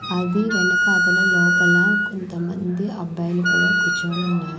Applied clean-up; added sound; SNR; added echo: none; Wind instrument, woodwind instrument; -2 dB; none.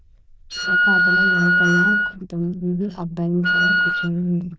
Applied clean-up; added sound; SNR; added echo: neural diffusion model UNIVERSE++.